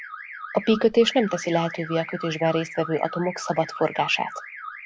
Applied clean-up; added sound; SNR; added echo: classical method log-MMSE.